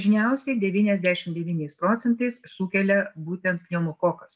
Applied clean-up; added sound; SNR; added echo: none; none; none; none.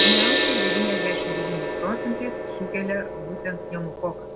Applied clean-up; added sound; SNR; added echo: none; Gong; -5 dB; none.